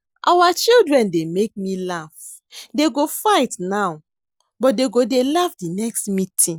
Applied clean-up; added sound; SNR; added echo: none; none; none; none.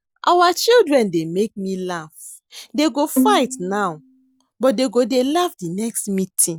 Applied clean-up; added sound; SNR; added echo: none; Bowed string instrument; 5 dB; none.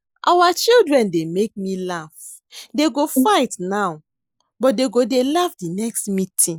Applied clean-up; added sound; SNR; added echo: neural mask model Resemble Enhance denoiser.